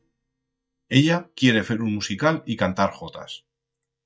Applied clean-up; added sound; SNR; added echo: neural mask model DeepFilterNet 3.